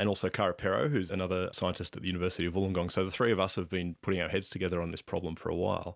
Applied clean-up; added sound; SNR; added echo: none; none; none; none.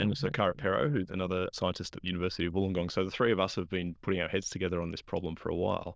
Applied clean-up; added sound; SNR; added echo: neural diffusion model UNIVERSE++.